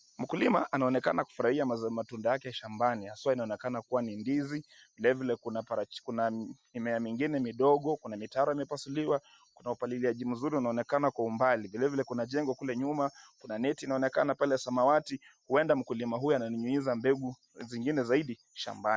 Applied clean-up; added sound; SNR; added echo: none; none; none; none.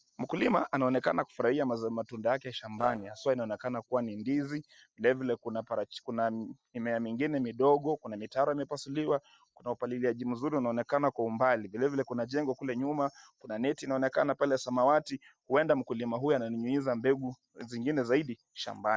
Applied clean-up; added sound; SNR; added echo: neural separator model SepFormer DNS4.